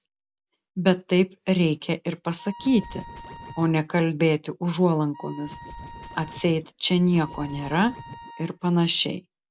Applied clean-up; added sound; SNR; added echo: none; Scratching (performance technique) + Wind instrument, woodwind instrument; 17 dB; none.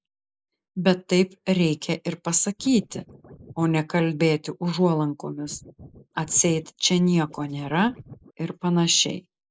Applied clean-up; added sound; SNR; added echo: neural mask model Resemble Enhance denoiser.